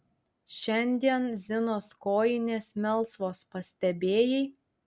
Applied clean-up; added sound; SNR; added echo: none; none; none; none.